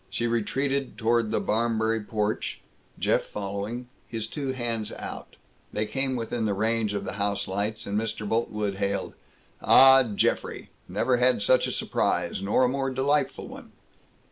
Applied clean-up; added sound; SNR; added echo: none; none; none; none.